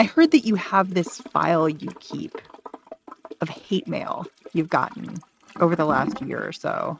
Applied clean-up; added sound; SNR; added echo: neural mask model RNNoise.